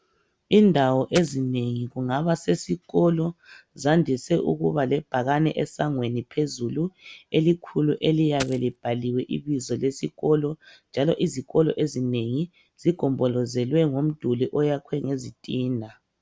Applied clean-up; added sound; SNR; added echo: none; Coin (dropping); 11 dB; none.